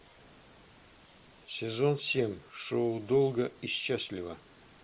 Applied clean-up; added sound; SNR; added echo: none; none; none; none.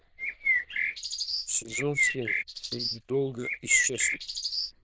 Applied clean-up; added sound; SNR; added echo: neural diffusion model UNIVERSE++.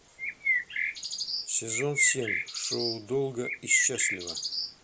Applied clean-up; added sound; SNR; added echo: none; Bird; 0 dB; none.